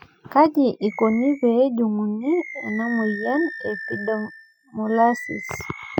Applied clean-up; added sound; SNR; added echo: classical method spectral subtraction.